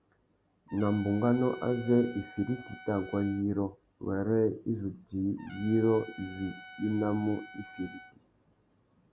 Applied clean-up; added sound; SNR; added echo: none; Trumpet; 18 dB; none.